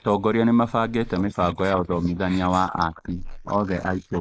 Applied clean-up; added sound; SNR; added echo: neural mask model Resemble Enhance denoiser.